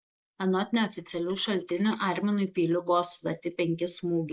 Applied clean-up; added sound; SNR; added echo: neural mask model Resemble Enhance denoiser.